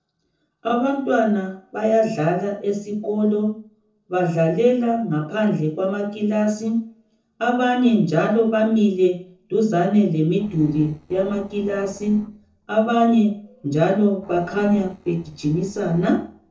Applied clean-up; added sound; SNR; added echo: neural separator model SepFormer DNS4.